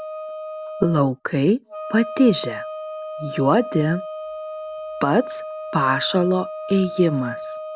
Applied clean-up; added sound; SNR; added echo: none; Wind instrument, woodwind instrument; 10 dB; none.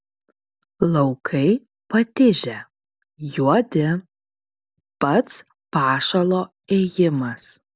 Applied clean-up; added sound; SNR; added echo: none; none; none; none.